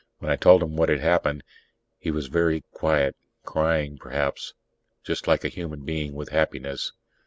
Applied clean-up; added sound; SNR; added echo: none; none; none; none.